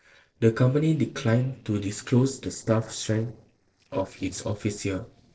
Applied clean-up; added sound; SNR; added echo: neural separator model SepFormer DNS4.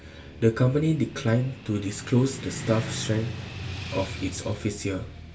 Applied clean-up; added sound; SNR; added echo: none; Motorcycle / Traffic noise, roadway noise; 10 dB; reverberation time 0.2 s.